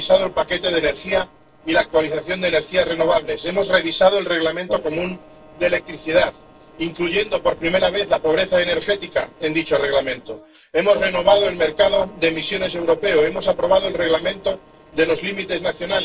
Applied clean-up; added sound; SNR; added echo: neural separator model SepFormer DNS4.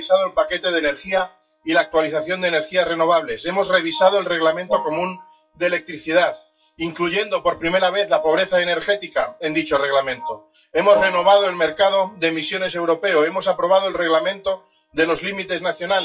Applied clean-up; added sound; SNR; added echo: classical method WPE with log-MMSE.